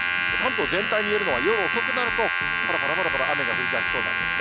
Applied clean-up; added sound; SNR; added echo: none; Domestic sounds, home sounds; -4 dB; none.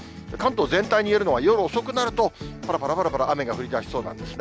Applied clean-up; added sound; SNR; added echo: none; none; none; none.